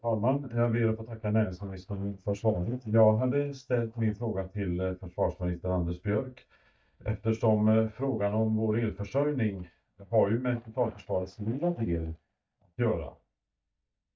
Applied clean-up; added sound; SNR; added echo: neural mask model DeepFilterNet 3.